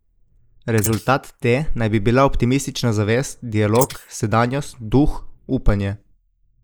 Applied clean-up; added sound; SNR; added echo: neural mask model Resemble Enhance denoiser.